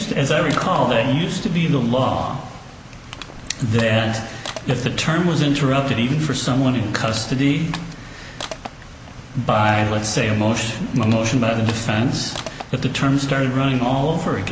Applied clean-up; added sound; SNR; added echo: none; Crushing; 19 dB; none.